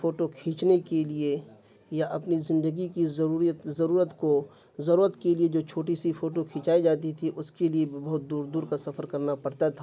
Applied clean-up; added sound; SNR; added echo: none; none; none; none.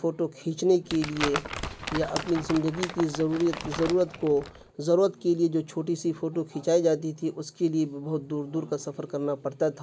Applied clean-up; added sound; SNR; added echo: none; Crumpling, crinkling; 8 dB; none.